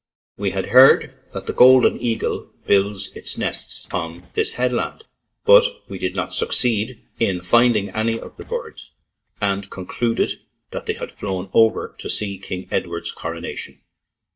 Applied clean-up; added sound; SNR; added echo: neural mask model DeepFilterNet 3.